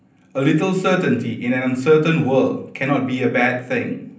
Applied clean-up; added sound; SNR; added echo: none; none; none; reverberation time 0.6 s.